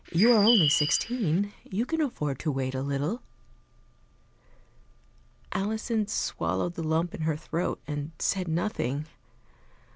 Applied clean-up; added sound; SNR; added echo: none; Bird; 1 dB; none.